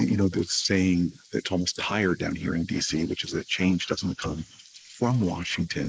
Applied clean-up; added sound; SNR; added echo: neural mask model Resemble Enhance denoiser.